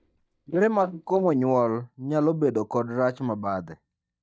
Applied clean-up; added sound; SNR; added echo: neural mask model DeepFilterNet 3.